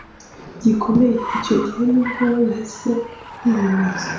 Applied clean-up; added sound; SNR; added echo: none; Car; 12 dB; reverberation time 0.6 s.